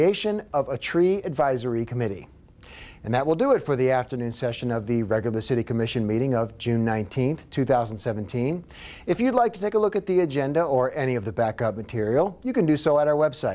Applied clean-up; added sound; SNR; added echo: none; none; none; none.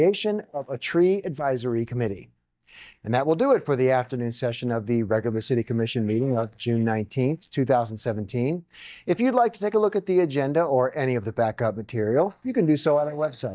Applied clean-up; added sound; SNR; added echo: neural mask model DeepFilterNet 3.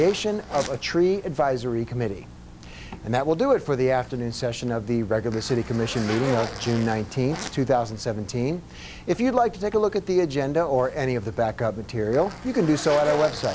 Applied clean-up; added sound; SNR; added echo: none; Zipper (clothing); 14 dB; none.